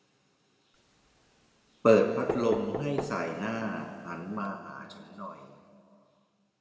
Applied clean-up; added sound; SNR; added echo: none; Knock; 10 dB; reverberation time 2.1 s.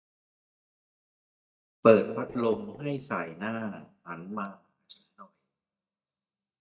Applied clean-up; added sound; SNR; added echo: neural mask model DeepFilterNet 3.